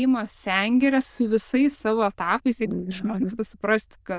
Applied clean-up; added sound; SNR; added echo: neural diffusion model UNIVERSE++.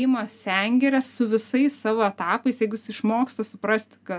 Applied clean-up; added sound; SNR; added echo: none; none; none; none.